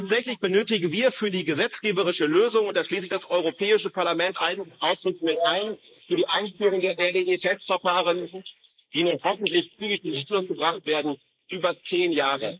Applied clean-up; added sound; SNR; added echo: neural mask model Resemble Enhance denoiser.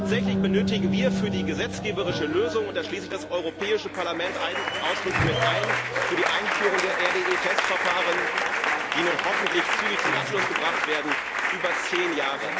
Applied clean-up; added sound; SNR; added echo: none; Applause; -3 dB; none.